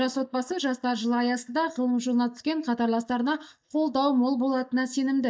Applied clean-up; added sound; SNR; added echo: neural mask model DeepFilterNet 3.